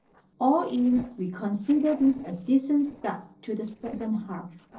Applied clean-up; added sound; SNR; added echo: neural separator model SepFormer DNS4.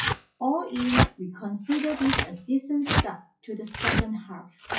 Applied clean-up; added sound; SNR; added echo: classical method WPE with log-MMSE.